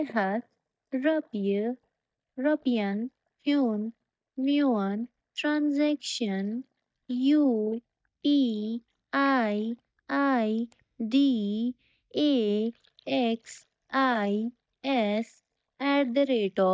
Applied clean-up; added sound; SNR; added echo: neural mask model DeepFilterNet 3.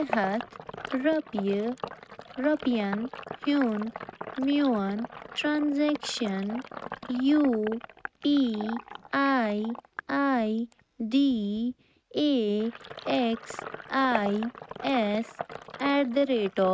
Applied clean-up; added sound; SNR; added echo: neural mask model RNNoise.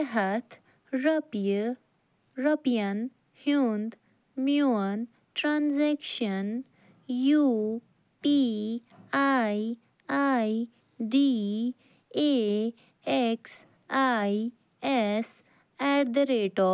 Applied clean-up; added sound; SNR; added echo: none; none; none; none.